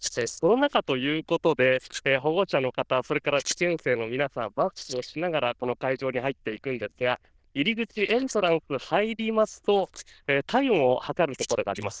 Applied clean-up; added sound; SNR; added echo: neural diffusion model UNIVERSE++.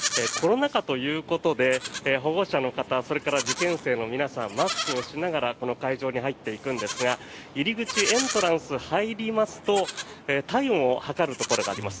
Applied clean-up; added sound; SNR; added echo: none; Livestock, farm animals, working animals; 9 dB; none.